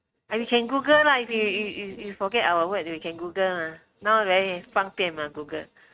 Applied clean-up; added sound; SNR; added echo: neural mask model RNNoise.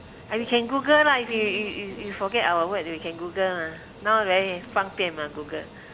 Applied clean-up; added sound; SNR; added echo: none; Fixed-wing aircraft, airplane; 20 dB; none.